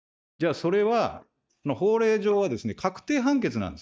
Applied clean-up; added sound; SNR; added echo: neural mask model DeepFilterNet 3.